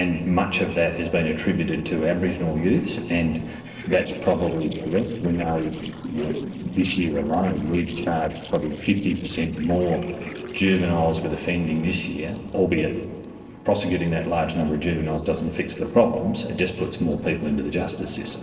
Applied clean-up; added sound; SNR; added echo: neural separator model SepFormer DNS4.